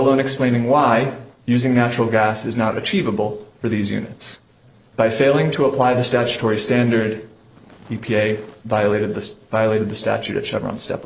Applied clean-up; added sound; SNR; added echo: neural separator model SepFormer DNS4.